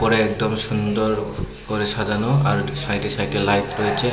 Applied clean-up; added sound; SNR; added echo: none; none; none; none.